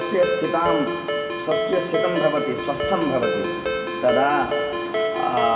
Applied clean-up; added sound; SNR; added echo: none; Ringtone; 1 dB; reverberation time 1.9 s.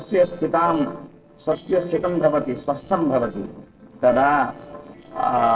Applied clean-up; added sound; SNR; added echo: neural separator model SepFormer DNS4.